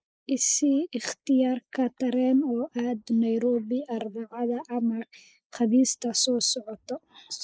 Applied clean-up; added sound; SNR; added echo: neural mask model Resemble Enhance denoiser.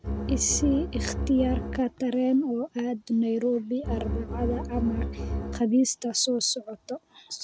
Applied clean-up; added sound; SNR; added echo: none; Bowed string instrument; 3 dB; none.